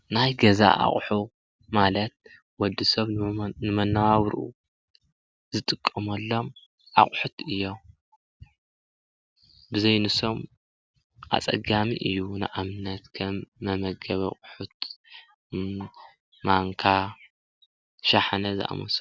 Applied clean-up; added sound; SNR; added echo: none; none; none; none.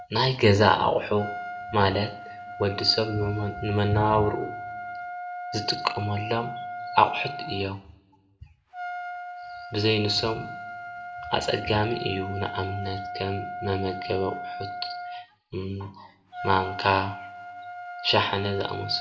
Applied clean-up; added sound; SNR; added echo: none; Trumpet; 10 dB; reverberation time 0.4 s.